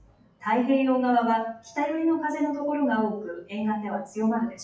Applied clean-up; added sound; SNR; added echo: classical method WPE with log-MMSE.